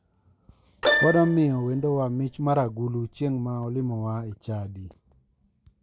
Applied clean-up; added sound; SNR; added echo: none; Keyboard (musical); 4 dB; none.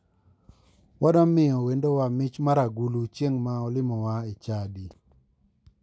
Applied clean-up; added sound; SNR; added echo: none; none; none; none.